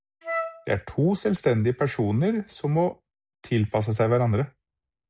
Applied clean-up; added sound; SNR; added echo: none; Wind instrument, woodwind instrument; 8 dB; none.